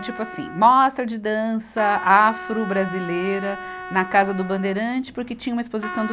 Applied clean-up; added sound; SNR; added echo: none; Trumpet; 13 dB; none.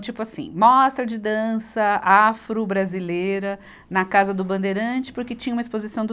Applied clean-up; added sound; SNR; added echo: none; none; none; none.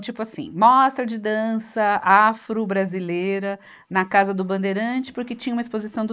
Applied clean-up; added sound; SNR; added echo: neural mask model Resemble Enhance denoiser.